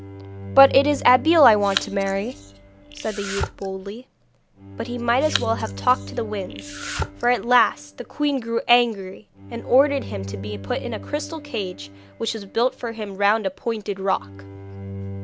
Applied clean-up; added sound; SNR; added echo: none; Bowed string instrument + Domestic sounds, home sounds; 11 dB; none.